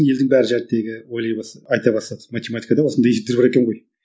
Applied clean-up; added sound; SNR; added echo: none; none; none; none.